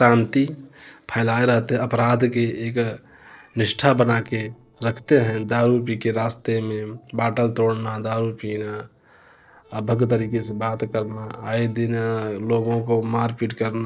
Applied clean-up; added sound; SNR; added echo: neural separator model SepFormer DNS4.